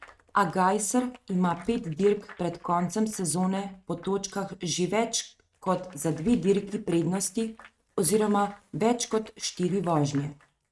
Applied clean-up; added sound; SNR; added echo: neural mask model RNNoise.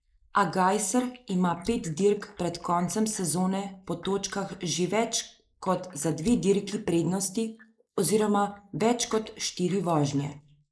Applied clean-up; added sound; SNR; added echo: neural mask model Resemble Enhance denoiser.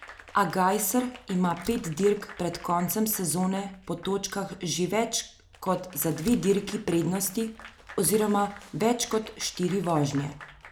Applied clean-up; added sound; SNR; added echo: none; Slam + Applause / Crowd; 20 dB; none.